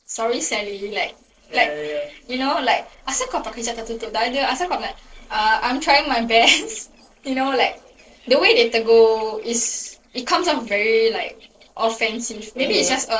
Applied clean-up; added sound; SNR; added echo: neural separator model SepFormer DNS4.